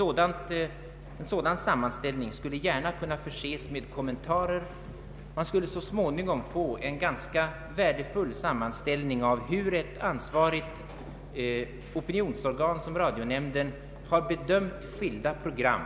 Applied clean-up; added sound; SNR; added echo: none; none; none; none.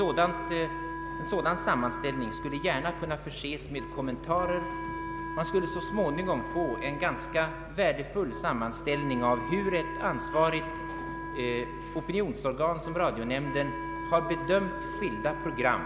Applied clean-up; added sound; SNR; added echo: none; Wind instrument, woodwind instrument; 8 dB; none.